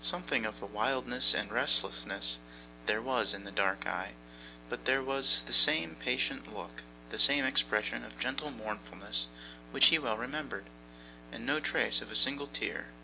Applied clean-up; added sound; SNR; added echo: none; none; none; none.